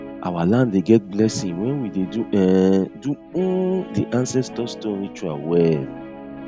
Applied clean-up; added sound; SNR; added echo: none; Guitar; 15 dB; none.